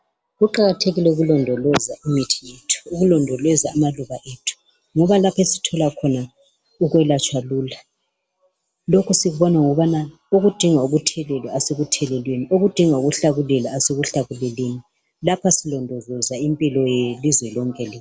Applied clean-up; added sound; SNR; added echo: none; none; none; none.